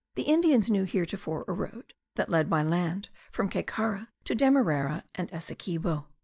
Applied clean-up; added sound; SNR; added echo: neural mask model Resemble Enhance denoiser.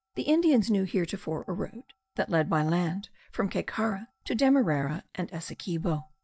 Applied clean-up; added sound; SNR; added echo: neural mask model DeepFilterNet 3.